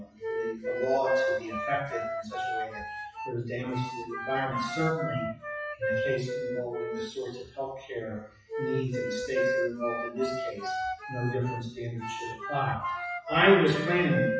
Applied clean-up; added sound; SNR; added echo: classical method WPE with log-MMSE.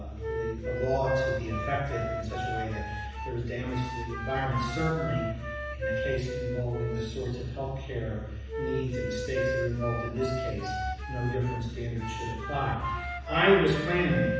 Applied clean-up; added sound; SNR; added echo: none; Wind instrument, woodwind instrument; 5 dB; reverberation time 1.1 s.